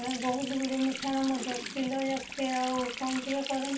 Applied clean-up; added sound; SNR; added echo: none; Water tap, faucet; 9 dB; reverberation time 0.2 s.